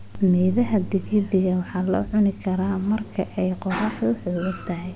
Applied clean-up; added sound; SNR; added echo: none; none; none; none.